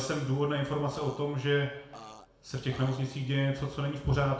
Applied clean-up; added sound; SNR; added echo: none; Burping, eructation; 16 dB; reverberation time 0.7 s.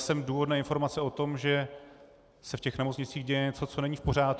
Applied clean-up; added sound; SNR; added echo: none; none; none; none.